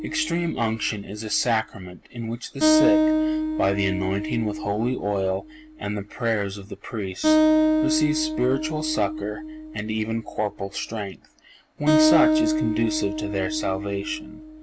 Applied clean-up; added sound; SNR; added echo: none; Acoustic guitar; -1 dB; none.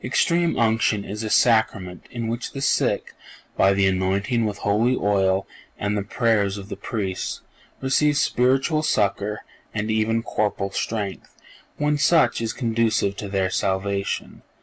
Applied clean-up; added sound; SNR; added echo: none; none; none; none.